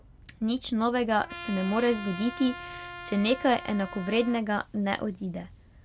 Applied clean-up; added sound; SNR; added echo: none; Trumpet; 13 dB; none.